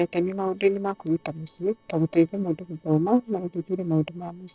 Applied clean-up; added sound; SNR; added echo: neural separator model SepFormer DNS4.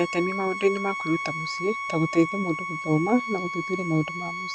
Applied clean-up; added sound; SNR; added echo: none; Bowed string instrument; 6 dB; none.